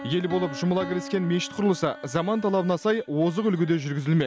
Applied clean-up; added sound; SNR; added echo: none; Piano; 17 dB; none.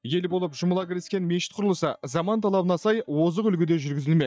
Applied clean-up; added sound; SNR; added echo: neural mask model DeepFilterNet 3.